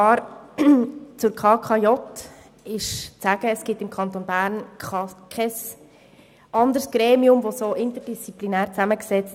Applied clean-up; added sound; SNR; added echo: none; none; none; none.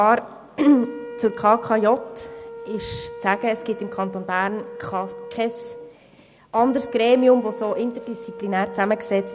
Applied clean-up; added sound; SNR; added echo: none; Wind instrument, woodwind instrument; 14 dB; none.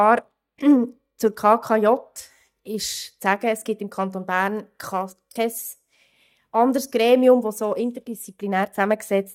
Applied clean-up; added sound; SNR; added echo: neural mask model DeepFilterNet 3.